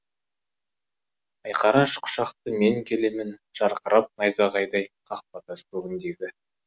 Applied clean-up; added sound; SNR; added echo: none; none; none; none.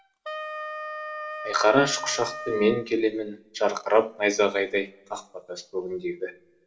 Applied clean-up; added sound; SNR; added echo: none; Wind instrument, woodwind instrument; 12 dB; reverberation time 0.7 s.